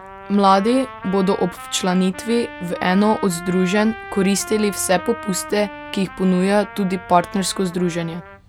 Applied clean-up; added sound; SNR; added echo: none; Trumpet; 15 dB; none.